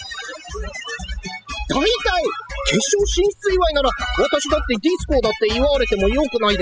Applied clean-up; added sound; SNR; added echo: classical method spectral subtraction.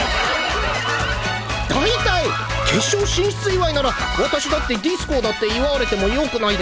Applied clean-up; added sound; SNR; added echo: none; Engine / Domestic sounds, home sounds + Alarm; 9 dB; none.